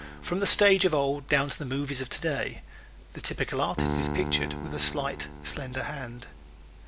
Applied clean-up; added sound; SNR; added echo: none; Piano; 9 dB; none.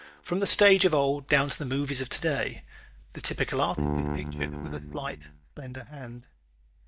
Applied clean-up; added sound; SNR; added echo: neural mask model DeepFilterNet 3.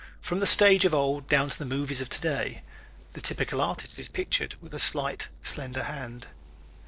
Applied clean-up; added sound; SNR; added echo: neural separator model SepFormer DNS4.